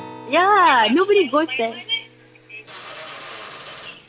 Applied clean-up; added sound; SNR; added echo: none; Drill + Acoustic guitar; 19 dB; none.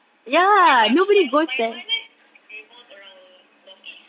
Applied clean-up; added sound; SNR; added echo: none; none; none; none.